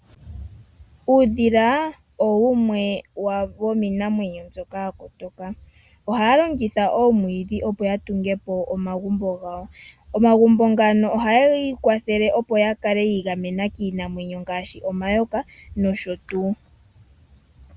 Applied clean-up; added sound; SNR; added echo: none; none; none; none.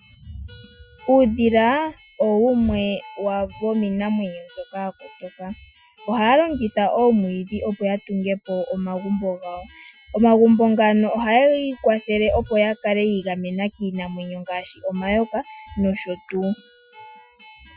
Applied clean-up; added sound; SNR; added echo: classical method Wiener filter.